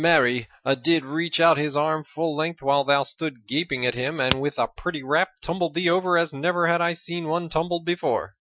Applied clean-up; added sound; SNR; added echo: classical method Wiener filter.